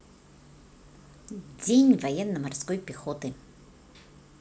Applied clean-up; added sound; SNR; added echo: none; none; none; none.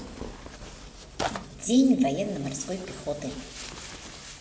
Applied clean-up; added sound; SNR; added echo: none; Tearing; 11 dB; reverberation time 2.4 s.